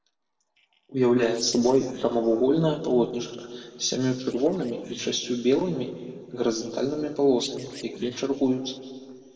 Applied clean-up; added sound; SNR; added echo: neural separator model SepFormer DNS4.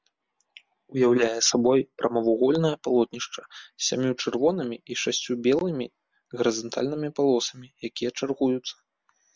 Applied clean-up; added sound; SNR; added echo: none; none; none; none.